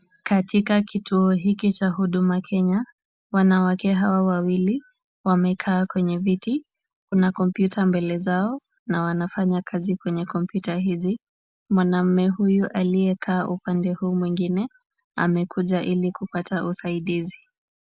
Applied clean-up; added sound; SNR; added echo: none; none; none; none.